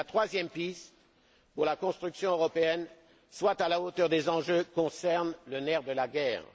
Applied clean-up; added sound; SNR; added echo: none; none; none; none.